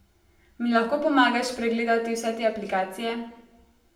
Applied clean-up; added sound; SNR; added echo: none; none; none; reverberation time 0.5 s.